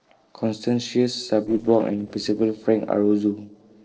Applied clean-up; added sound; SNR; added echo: neural separator model SepFormer DNS4.